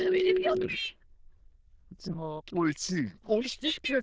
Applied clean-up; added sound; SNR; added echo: neural diffusion model UNIVERSE++.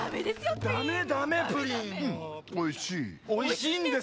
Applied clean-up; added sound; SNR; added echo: none; none; none; none.